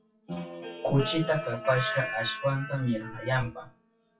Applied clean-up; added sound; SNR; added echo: classical method WPE with log-MMSE.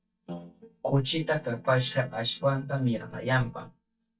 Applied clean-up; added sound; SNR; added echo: neural mask model DeepFilterNet 3.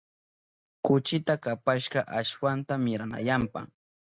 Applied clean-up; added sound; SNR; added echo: none; none; none; none.